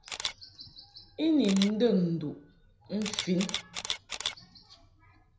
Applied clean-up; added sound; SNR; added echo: none; Camera; 9 dB; reverberation time 0.5 s.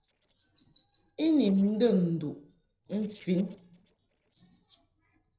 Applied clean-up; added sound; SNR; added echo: neural separator model SepFormer DNS4.